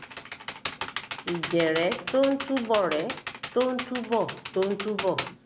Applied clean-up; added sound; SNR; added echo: none; Computer keyboard; 8 dB; none.